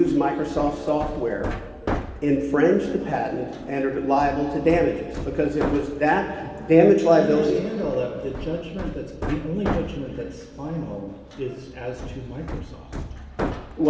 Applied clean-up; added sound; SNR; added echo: none; Hammer; 11 dB; reverberation time 2.1 s.